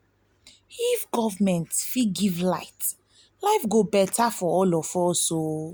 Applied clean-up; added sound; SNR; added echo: none; none; none; none.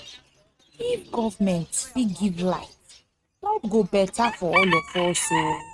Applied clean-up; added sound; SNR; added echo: neural mask model RNNoise.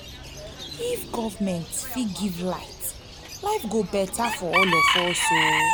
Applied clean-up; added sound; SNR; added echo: none; Bird / Chicken, rooster; -2 dB; none.